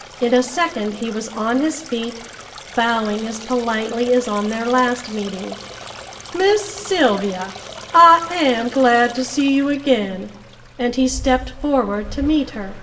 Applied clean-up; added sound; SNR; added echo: none; Stream; 15 dB; reverberation time 0.8 s.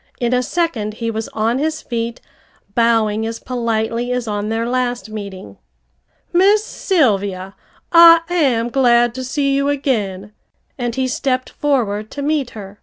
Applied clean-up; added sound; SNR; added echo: none; none; none; none.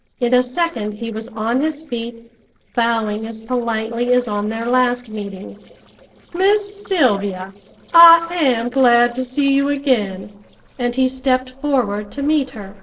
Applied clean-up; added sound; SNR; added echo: neural separator model SepFormer DNS4.